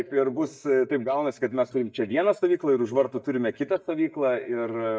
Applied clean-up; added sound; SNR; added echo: neural mask model DeepFilterNet 3.